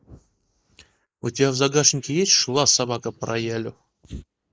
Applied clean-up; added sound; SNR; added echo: neural mask model Resemble Enhance denoiser.